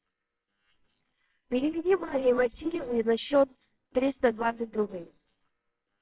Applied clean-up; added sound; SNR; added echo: neural separator model SepFormer WHAMR!.